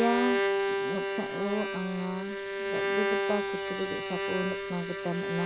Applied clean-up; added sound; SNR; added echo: none; Bowed string instrument; -2 dB; none.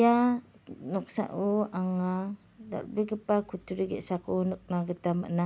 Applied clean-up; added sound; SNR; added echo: none; none; none; none.